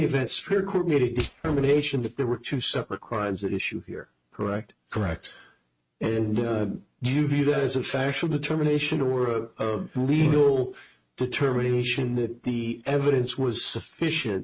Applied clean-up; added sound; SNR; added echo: neural mask model RNNoise.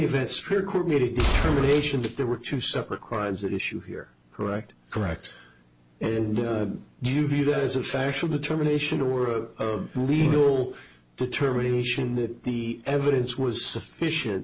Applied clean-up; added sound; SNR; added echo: none; Gunshot, gunfire; 1 dB; none.